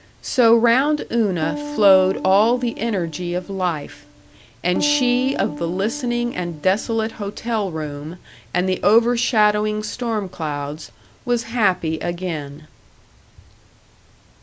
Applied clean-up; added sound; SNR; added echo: none; Piano; 11 dB; none.